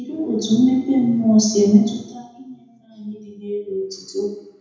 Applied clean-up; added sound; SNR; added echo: none; none; none; reverberation time 0.8 s.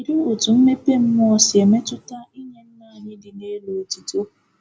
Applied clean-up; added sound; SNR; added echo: none; none; none; none.